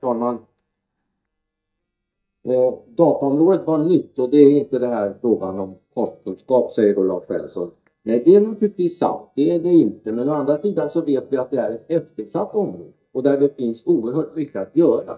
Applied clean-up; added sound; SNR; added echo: neural mask model DeepFilterNet 3.